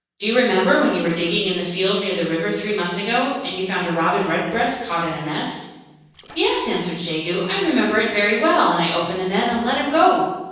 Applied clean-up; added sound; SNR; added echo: neural separator model SepFormer DNS4.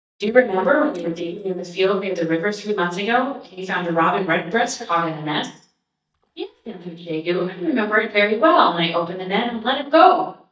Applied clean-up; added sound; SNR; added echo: neural mask model DeepFilterNet 3.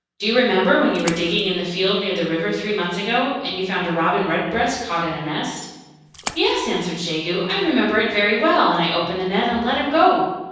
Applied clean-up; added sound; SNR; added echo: none; Splash, splatter; 18 dB; reverberation time 1.1 s.